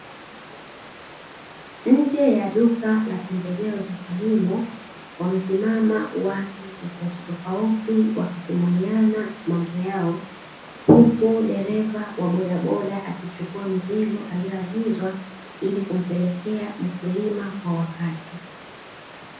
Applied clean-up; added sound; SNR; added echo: none; Stream / Liquid; 18 dB; reverberation time 0.6 s.